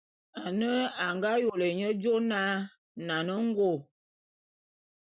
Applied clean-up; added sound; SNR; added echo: none; none; none; none.